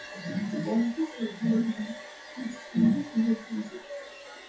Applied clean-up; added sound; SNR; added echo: classical method WPE with log-MMSE.